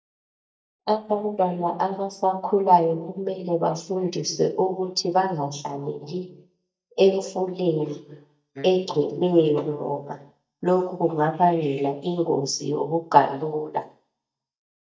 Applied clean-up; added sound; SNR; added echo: neural mask model DeepFilterNet 3.